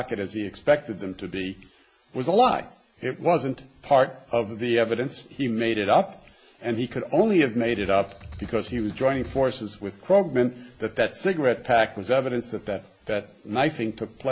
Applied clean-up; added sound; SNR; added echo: none; Drum kit; 17 dB; none.